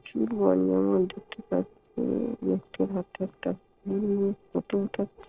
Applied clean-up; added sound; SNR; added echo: neural separator model SepFormer DNS4.